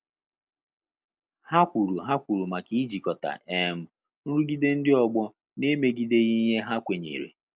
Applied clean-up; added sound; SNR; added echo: none; none; none; none.